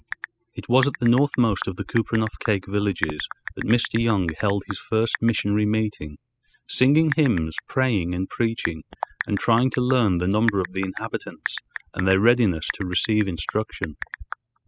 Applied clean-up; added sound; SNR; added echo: classical method spectral subtraction.